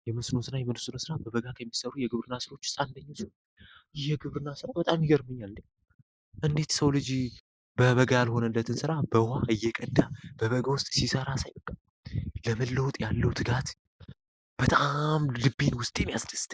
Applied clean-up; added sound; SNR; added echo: neural mask model Resemble Enhance denoiser.